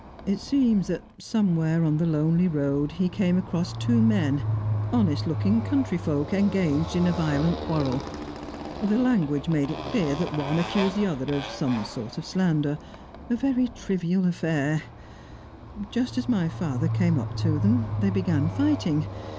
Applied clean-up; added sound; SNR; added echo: none; Motorcycle; 7 dB; none.